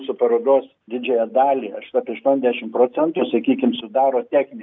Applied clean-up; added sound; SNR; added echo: none; none; none; none.